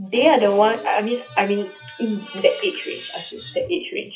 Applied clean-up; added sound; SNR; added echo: classical method WPE with log-MMSE.